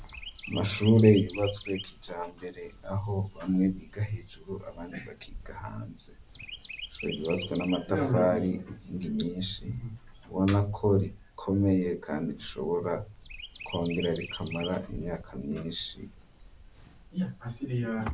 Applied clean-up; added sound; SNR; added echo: none; Walk, footsteps + Chirp, tweet; 16 dB; none.